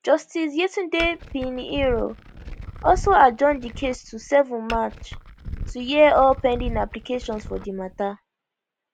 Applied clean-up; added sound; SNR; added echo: none; Glass; 11 dB; none.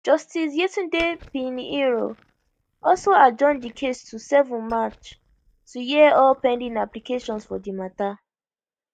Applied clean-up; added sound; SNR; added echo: neural mask model DeepFilterNet 3.